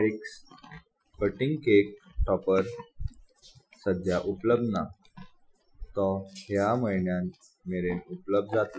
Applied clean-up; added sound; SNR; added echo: classical method Wiener filter.